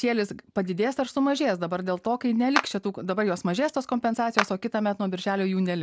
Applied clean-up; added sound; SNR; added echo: none; Clapping; 7 dB; none.